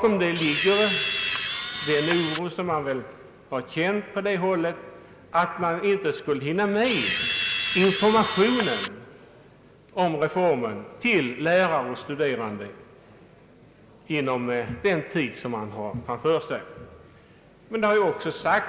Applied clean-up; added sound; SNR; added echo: none; Camera; 2 dB; none.